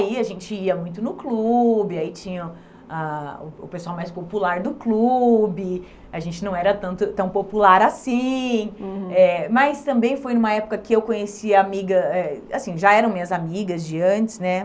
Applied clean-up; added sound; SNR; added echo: none; none; none; none.